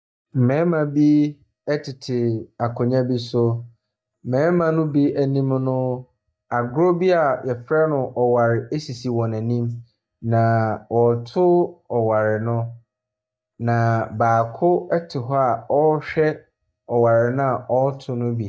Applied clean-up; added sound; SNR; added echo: neural mask model DeepFilterNet 3.